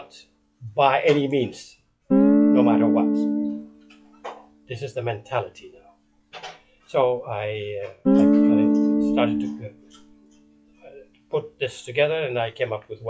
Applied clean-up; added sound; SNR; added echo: classical method log-MMSE.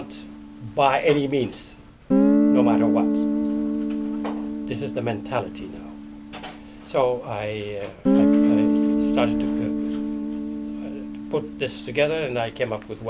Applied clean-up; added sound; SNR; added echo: none; Guitar; -4 dB; none.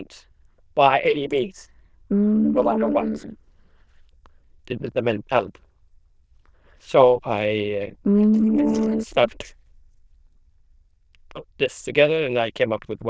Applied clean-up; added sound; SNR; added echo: neural diffusion model UNIVERSE++.